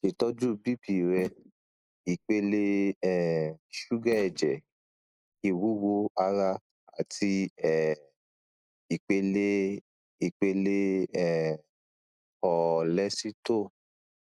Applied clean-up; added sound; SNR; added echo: neural mask model Resemble Enhance denoiser.